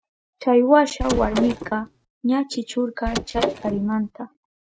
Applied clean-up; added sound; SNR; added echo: neural mask model RNNoise.